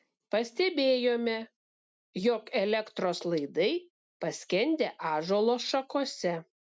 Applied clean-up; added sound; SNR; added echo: none; none; none; none.